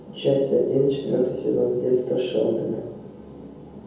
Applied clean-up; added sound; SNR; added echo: none; none; none; reverberation time 0.7 s.